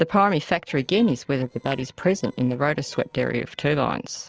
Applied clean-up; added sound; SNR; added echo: neural separator model SepFormer DNS4.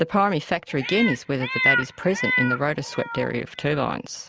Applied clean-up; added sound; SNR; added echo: none; Meow; 3 dB; none.